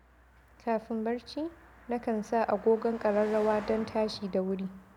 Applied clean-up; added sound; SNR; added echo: none; Car passing by; 18 dB; none.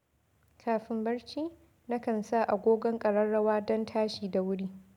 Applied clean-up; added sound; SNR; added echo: none; none; none; none.